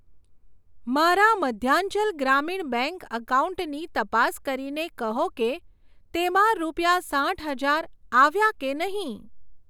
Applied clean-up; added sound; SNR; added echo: none; none; none; none.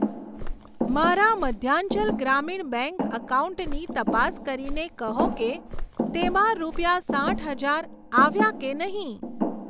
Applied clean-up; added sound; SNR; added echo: none; Thump, thud + Walk, footsteps; 4 dB; none.